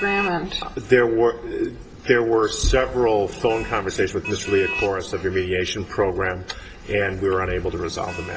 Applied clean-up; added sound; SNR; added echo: none; Motor vehicle (road); 14 dB; reverberation time 2.2 s.